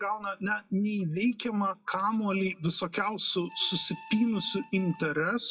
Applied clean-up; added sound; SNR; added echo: classical method WPE with log-MMSE.